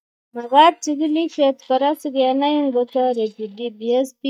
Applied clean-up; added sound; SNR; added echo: neural mask model DeepFilterNet 3.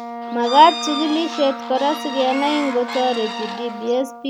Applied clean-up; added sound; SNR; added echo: none; Wind instrument, woodwind instrument + Bird / Fowl; 9 dB; none.